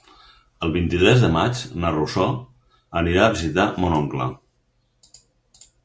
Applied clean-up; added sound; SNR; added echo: none; none; none; none.